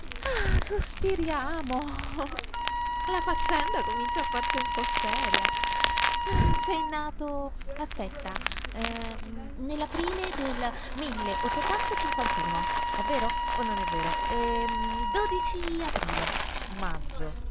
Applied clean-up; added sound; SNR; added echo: none; Crumpling, crinkling + Wind instrument, woodwind instrument; -3 dB; none.